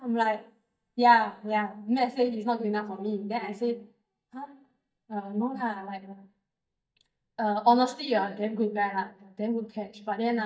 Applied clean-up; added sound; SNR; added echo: neural mask model DeepFilterNet 3.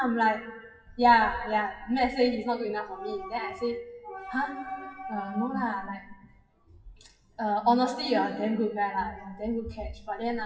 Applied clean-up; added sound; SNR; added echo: classical method WPE with log-MMSE.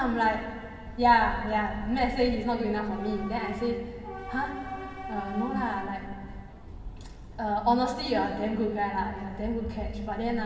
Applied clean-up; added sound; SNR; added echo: none; Subway, metro, underground / Train; 11 dB; reverberation time 1.9 s.